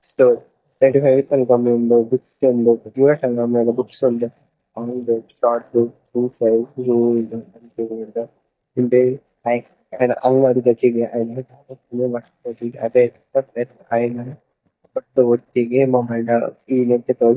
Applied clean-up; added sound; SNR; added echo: neural mask model DeepFilterNet 3.